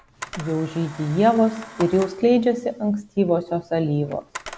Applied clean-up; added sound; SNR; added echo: none; Camera; 18 dB; none.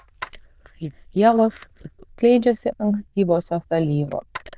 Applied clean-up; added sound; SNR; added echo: neural diffusion model UNIVERSE++.